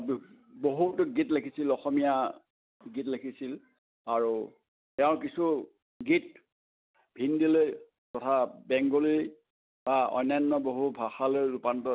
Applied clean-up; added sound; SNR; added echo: none; none; none; none.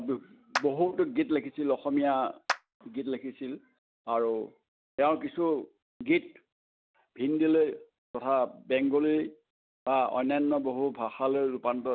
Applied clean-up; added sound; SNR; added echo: none; Clapping; 10 dB; none.